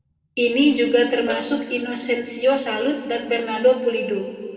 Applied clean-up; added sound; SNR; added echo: neural separator model SepFormer DNS4.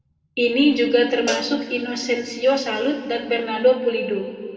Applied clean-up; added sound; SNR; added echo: none; Cowbell; 13 dB; reverberation time 2.1 s.